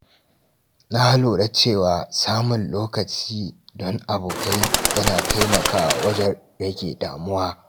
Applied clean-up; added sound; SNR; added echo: none; Bird; 0 dB; none.